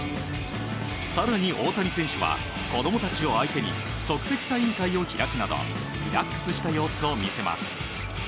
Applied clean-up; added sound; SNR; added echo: none; Piano; 16 dB; none.